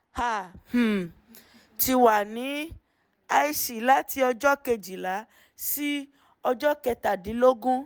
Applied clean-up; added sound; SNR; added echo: none; none; none; none.